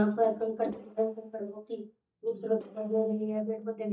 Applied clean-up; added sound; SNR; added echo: neural mask model DeepFilterNet 3.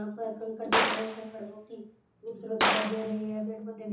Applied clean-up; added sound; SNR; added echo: none; Gunshot, gunfire; -3 dB; reverberation time 0.6 s.